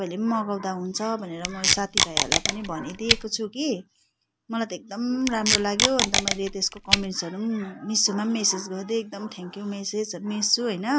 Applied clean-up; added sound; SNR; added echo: none; Packing tape, duct tape; -2 dB; none.